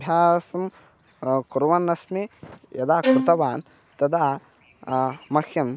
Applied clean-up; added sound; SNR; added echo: none; Bowed string instrument; 2 dB; none.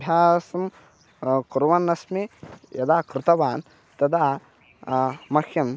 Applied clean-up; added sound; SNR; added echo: none; none; none; none.